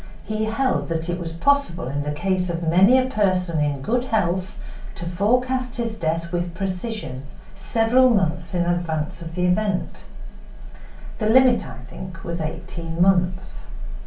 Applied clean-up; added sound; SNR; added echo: none; none; none; reverberation time 0.3 s.